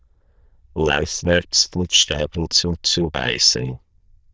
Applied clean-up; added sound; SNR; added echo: neural diffusion model UNIVERSE++.